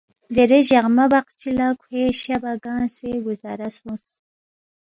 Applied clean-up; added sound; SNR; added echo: none; none; none; none.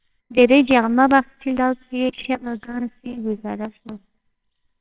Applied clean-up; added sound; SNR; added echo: neural separator model SepFormer WHAMR!.